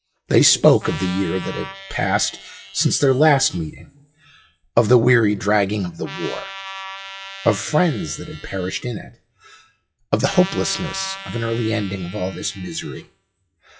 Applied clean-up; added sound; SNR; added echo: classical method WPE with log-MMSE.